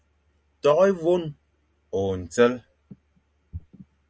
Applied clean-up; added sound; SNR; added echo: none; none; none; none.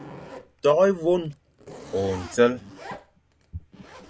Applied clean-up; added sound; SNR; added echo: none; Zipper (clothing); 18 dB; none.